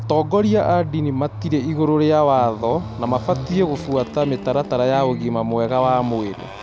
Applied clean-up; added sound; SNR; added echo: none; Electric guitar + Motorcycle; 12 dB; none.